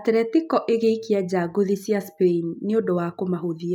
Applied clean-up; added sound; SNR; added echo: none; none; none; none.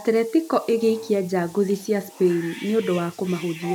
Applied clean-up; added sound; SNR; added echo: none; Bathtub (filling or washing) / Cat; 18 dB; none.